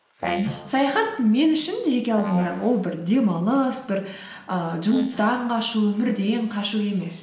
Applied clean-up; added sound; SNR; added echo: neural mask model Resemble Enhance denoiser.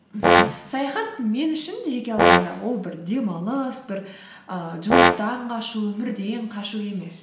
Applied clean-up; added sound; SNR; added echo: none; Brass instrument; -4 dB; none.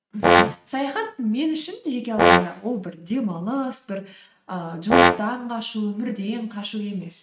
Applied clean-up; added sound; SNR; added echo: neural mask model RNNoise.